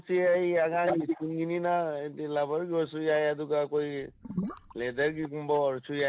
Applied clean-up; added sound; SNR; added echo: none; Gurgling / Liquid; 10 dB; none.